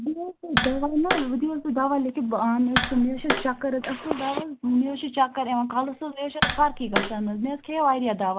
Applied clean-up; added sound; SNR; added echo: none; Tap; 5 dB; none.